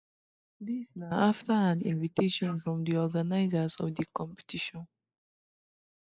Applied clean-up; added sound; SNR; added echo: neural mask model Resemble Enhance denoiser.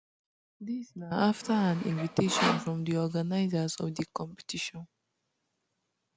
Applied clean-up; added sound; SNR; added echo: none; Sawing; 4 dB; none.